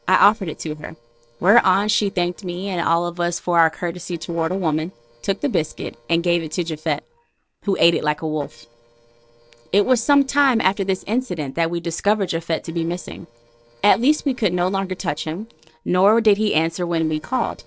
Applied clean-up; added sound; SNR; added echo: neural separator model SepFormer DNS4.